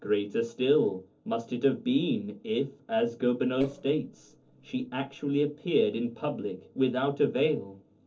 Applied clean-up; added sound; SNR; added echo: neural separator model SepFormer DNS4.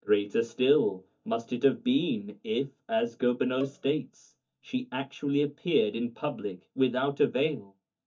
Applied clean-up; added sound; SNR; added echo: neural mask model DeepFilterNet 3.